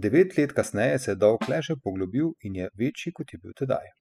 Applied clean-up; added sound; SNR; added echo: classical method spectral subtraction.